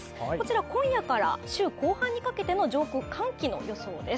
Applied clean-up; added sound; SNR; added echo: none; none; none; none.